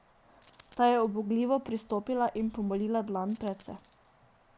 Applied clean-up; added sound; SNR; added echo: none; Coin (dropping); 14 dB; none.